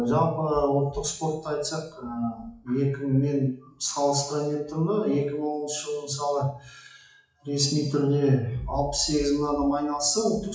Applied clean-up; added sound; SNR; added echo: classical method WPE with log-MMSE.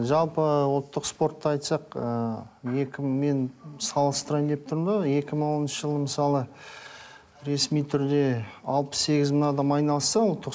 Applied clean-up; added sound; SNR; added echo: none; none; none; none.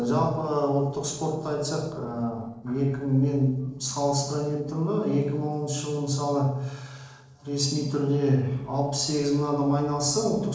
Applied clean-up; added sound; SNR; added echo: neural separator model SepFormer DNS4.